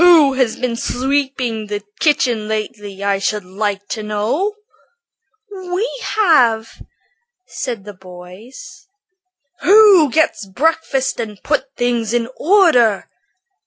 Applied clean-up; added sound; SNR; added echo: none; none; none; none.